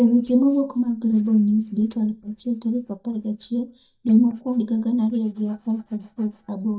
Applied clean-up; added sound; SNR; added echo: neural mask model DeepFilterNet 3.